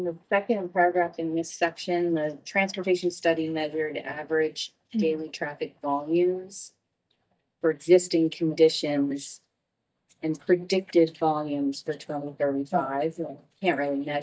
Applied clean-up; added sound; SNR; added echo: neural mask model DeepFilterNet 3.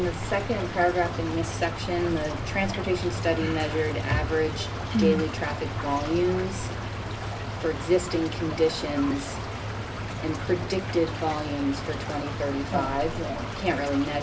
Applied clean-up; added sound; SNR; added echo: none; Stream / Trickle, dribble; 7 dB; reverberation time 0.4 s.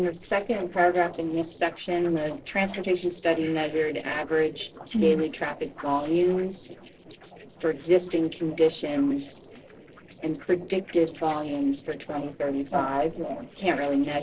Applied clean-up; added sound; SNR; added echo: neural separator model SepFormer DNS4.